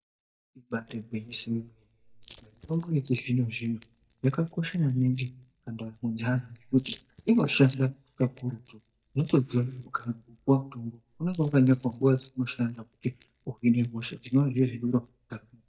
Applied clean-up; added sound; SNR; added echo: neural mask model DeepFilterNet 3.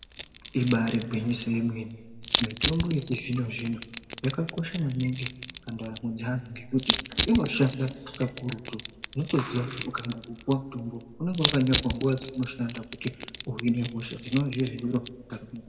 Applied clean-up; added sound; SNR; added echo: none; Crushing; 6 dB; reverberation time 1.1 s.